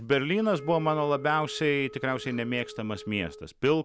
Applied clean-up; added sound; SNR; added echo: none; Wind instrument, woodwind instrument; 17 dB; none.